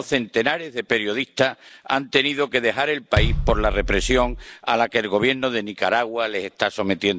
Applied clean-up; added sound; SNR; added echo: none; Bass drum; 2 dB; none.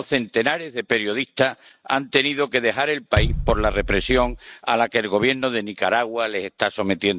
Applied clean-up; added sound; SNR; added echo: neural mask model RNNoise.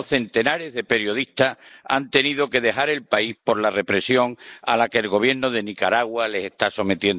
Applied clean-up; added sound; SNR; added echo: neural mask model Resemble Enhance denoiser.